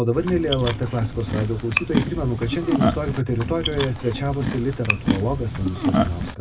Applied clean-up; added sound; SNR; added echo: none; Chewing, mastication; 1 dB; reverberation time 0.2 s.